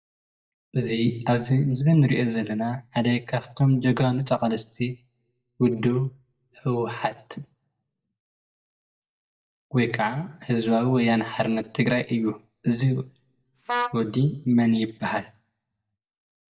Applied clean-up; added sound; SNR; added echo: neural mask model DeepFilterNet 3.